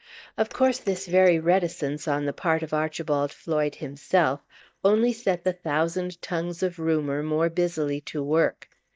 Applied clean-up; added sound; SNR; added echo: neural mask model DeepFilterNet 3.